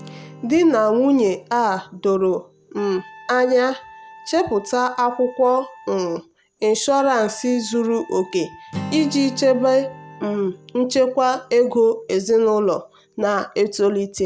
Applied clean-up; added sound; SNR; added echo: none; Trumpet + Acoustic guitar; 20 dB; none.